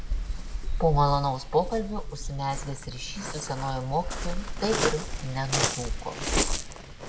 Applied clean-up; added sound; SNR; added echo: none; Waves, surf; 0 dB; none.